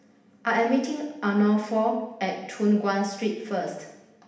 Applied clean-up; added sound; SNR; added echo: none; none; none; reverberation time 0.8 s.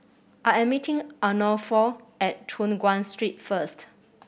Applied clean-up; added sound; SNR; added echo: none; none; none; none.